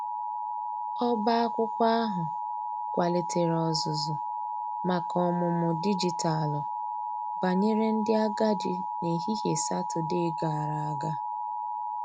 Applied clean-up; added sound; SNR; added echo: none; Alarm; 3 dB; none.